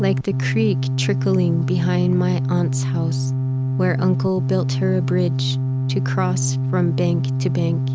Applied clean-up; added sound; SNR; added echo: none; Organ; -2 dB; none.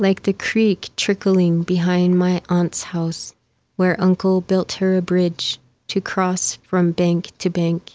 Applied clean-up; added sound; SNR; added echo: none; none; none; none.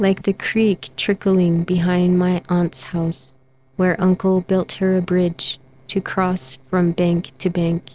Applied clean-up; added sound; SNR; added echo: neural separator model SepFormer DNS4.